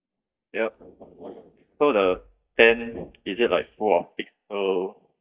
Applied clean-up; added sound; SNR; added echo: neural mask model DeepFilterNet 3.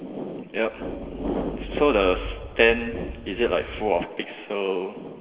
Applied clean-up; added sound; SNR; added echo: none; Thunder / Wind; 12 dB; reverberation time 1.6 s.